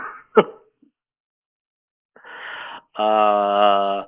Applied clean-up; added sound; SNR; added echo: neural mask model Resemble Enhance denoiser.